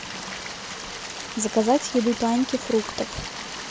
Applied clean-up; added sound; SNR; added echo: none; Stream; 9 dB; none.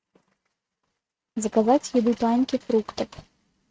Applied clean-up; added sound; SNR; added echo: neural mask model RNNoise.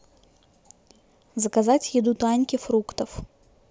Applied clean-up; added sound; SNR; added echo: none; none; none; none.